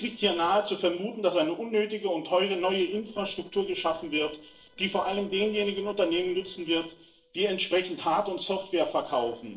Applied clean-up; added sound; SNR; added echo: neural separator model SepFormer DNS4.